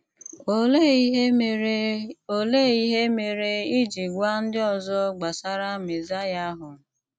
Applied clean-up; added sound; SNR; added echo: none; none; none; none.